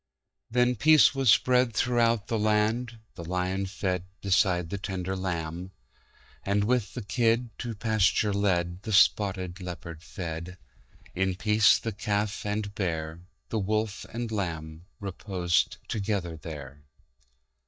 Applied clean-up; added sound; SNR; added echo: neural mask model DeepFilterNet 3.